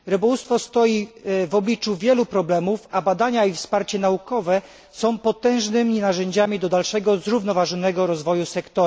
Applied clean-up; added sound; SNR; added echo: none; none; none; none.